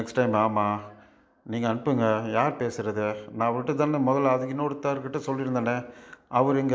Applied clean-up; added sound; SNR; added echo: none; none; none; none.